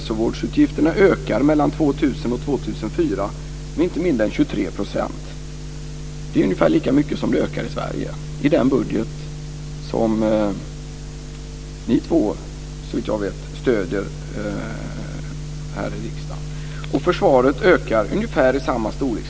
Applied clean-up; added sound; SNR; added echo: none; none; none; none.